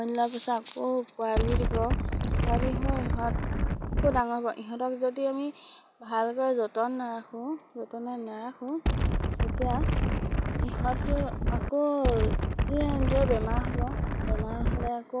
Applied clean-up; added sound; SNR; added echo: none; Wind; -4 dB; none.